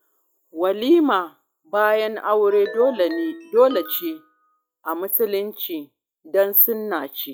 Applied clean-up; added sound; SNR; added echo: classical method log-MMSE.